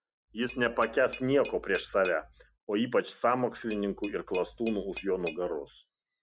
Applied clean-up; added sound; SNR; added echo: none; Tap / Glass; 16 dB; none.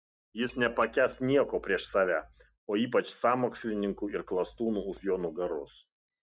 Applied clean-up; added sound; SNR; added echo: neural mask model DeepFilterNet 3.